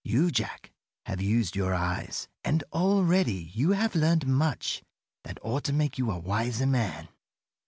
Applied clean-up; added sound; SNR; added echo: none; none; none; none.